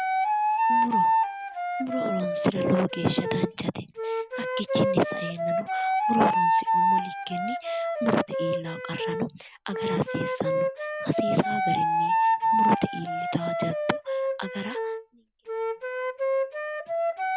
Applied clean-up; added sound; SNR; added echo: none; Wind instrument, woodwind instrument; -4 dB; none.